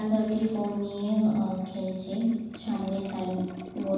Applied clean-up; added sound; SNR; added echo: none; Toilet flush; 17 dB; reverberation time 1.2 s.